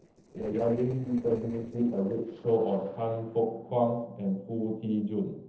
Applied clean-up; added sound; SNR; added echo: neural separator model SepFormer DNS4.